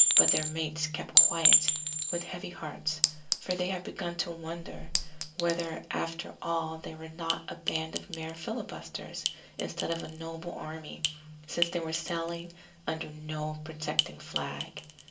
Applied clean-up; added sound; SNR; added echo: none; Chink, clink; -4 dB; reverberation time 0.2 s.